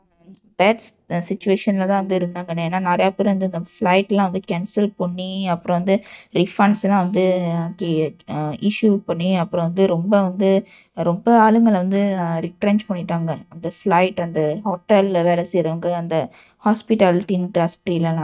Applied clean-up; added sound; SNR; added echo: neural mask model DeepFilterNet 3.